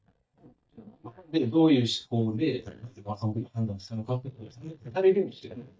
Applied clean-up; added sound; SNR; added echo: neural mask model DeepFilterNet 3.